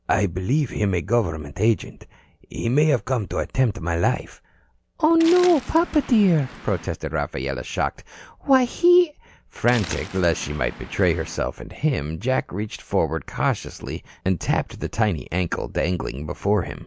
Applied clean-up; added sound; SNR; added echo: none; Waves, surf; 17 dB; none.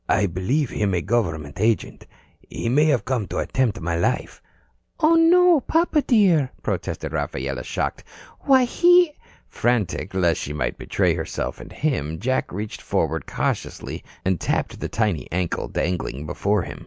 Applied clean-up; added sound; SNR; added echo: none; none; none; none.